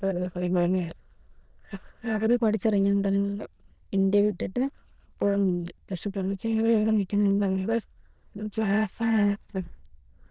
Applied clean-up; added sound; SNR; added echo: neural diffusion model UNIVERSE++.